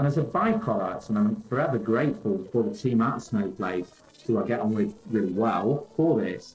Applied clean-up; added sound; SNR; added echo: neural separator model SepFormer DNS4.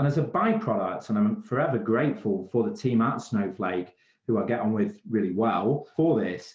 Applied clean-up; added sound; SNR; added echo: none; none; none; none.